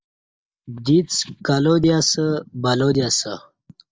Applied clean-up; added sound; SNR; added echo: neural mask model DeepFilterNet 3.